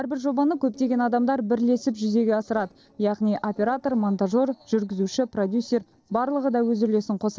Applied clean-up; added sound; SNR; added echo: neural separator model SepFormer DNS4.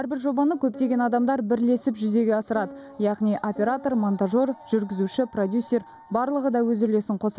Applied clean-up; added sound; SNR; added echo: none; Piano; 17 dB; none.